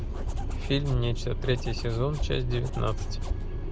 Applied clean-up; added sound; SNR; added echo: none; Zipper (clothing); 12 dB; none.